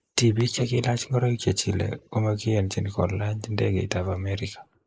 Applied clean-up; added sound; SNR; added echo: neural mask model Resemble Enhance denoiser.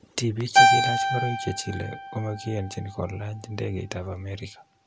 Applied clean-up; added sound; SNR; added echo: none; Keyboard (musical); -4 dB; none.